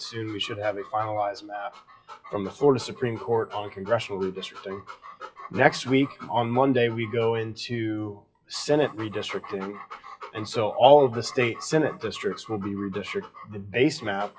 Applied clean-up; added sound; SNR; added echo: classical method WPE with log-MMSE.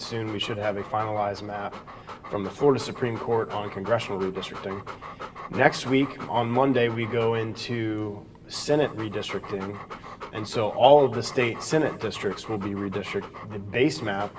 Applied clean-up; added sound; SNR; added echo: none; Dog; 15 dB; reverberation time 1.7 s.